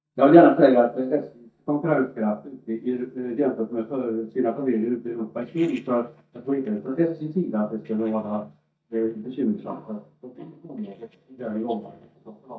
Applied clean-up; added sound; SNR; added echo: neural mask model DeepFilterNet 3.